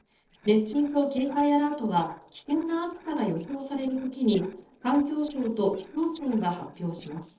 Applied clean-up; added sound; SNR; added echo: neural separator model SepFormer DNS4.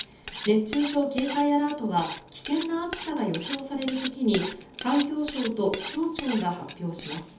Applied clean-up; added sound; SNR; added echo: none; Cutlery, silverware; 12 dB; reverberation time 0.7 s.